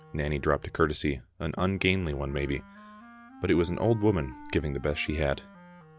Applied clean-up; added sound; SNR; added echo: none; Wind instrument, woodwind instrument; 20 dB; none.